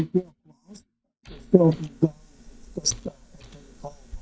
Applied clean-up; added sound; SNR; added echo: neural mask model DeepFilterNet 3.